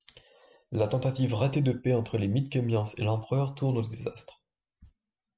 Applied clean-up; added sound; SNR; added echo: none; none; none; none.